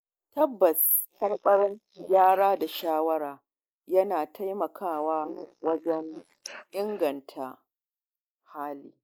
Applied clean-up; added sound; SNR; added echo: neural mask model Resemble Enhance denoiser.